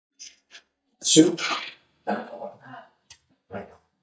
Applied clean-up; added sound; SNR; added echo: neural mask model DeepFilterNet 3.